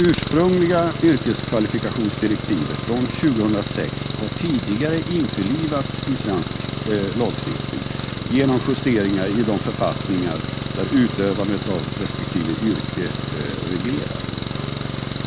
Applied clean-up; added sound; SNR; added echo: none; Engine; 4 dB; none.